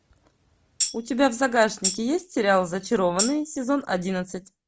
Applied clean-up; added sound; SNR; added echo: none; Tambourine; 7 dB; none.